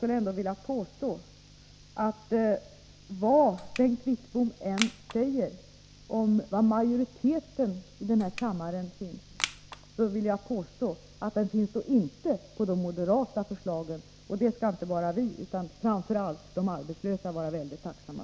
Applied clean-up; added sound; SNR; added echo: none; Crushing; 11 dB; none.